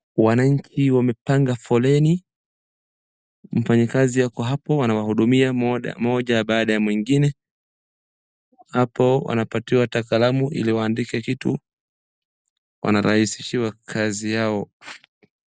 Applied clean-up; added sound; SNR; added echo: none; none; none; none.